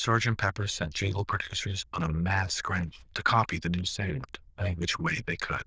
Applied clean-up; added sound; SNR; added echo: neural diffusion model UNIVERSE++.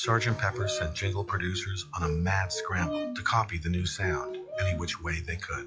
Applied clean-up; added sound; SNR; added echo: classical method log-MMSE.